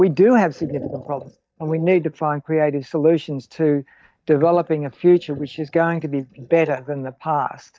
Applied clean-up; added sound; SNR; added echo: neural mask model DeepFilterNet 3.